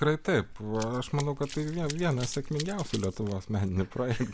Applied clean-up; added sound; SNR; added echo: none; Run; 16 dB; none.